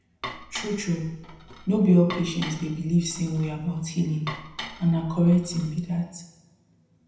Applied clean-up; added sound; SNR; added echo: none; Dishes, pots, and pans; 15 dB; reverberation time 0.8 s.